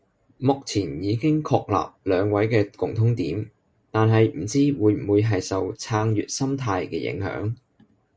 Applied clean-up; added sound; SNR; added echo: none; none; none; none.